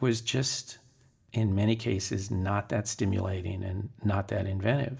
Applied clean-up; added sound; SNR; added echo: none; none; none; reverberation time 0.4 s.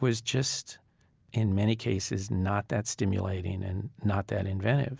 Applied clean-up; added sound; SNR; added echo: none; none; none; none.